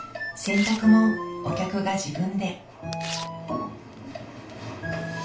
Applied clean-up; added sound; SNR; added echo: none; Tearing; 16 dB; reverberation time 0.3 s.